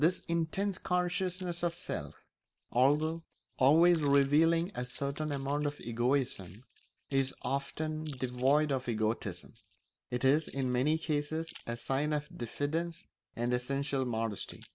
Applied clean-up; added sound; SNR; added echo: neural mask model Resemble Enhance denoiser.